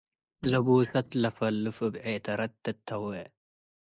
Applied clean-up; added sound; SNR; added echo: neural mask model Resemble Enhance denoiser.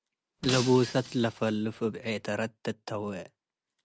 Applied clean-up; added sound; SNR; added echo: none; Shatter; 10 dB; none.